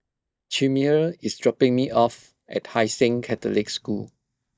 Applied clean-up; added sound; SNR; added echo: neural mask model DeepFilterNet 3.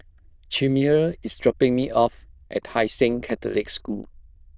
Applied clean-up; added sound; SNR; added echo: neural diffusion model UNIVERSE++.